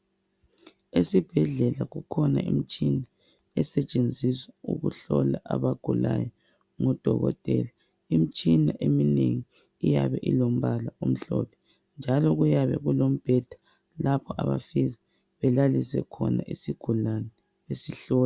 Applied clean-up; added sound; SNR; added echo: none; none; none; none.